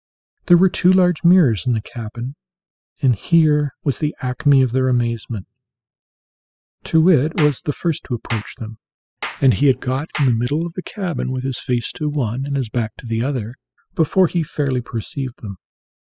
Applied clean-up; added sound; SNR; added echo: classical method spectral subtraction.